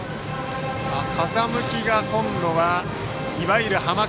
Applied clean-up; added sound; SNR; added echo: none; none; none; none.